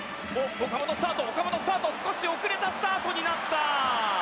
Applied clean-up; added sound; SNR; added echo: none; none; none; none.